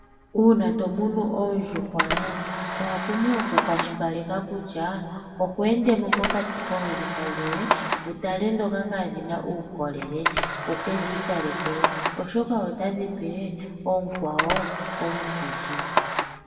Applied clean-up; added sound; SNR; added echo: none; Camera; 3 dB; reverberation time 2.0 s.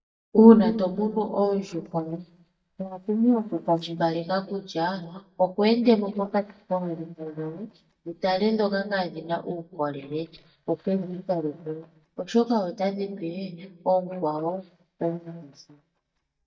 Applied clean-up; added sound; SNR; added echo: neural mask model DeepFilterNet 3.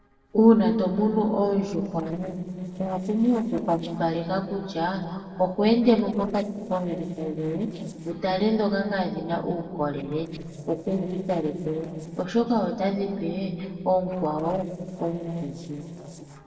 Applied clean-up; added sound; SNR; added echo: neural separator model SepFormer DNS4.